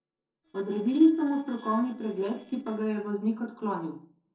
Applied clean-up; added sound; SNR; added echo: neural separator model SepFormer DNS4.